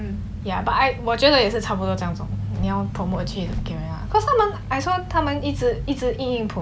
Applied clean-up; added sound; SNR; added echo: none; none; none; none.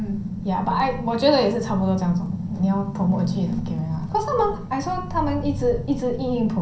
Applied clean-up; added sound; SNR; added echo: none; Wind; 15 dB; reverberation time 0.6 s.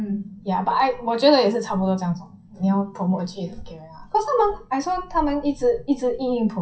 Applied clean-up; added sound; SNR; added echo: classical method WPE with log-MMSE.